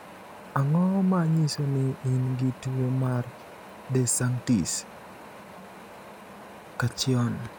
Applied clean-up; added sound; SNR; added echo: none; Wind; 17 dB; none.